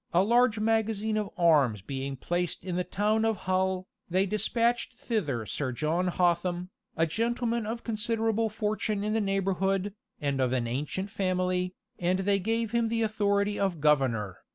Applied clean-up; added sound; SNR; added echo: none; none; none; none.